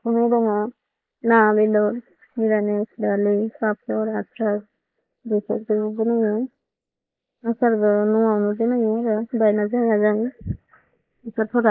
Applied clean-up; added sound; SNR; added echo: neural mask model Resemble Enhance denoiser.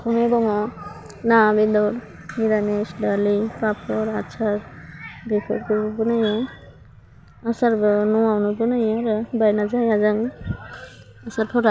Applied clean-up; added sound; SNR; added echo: none; none; none; none.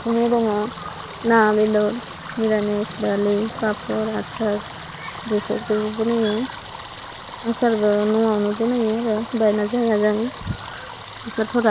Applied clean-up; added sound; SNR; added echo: none; Stream; 12 dB; none.